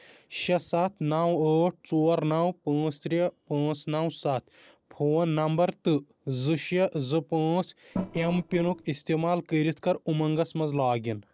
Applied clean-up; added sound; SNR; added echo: neural separator model SepFormer DNS4.